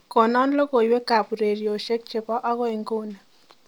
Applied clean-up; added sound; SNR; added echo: none; none; none; none.